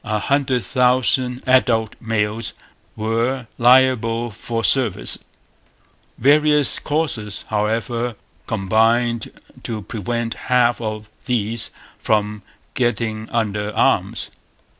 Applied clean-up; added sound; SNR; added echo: none; none; none; none.